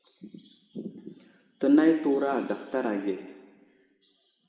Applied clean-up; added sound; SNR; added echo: none; none; none; reverberation time 1.3 s.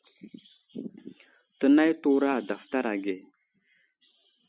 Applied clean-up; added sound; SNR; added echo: none; none; none; none.